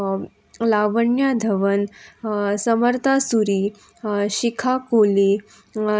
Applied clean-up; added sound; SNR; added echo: none; none; none; none.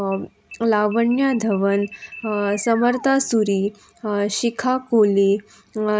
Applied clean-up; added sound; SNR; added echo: none; Alarm; 19 dB; none.